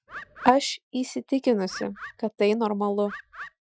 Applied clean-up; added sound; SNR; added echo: classical method Wiener filter.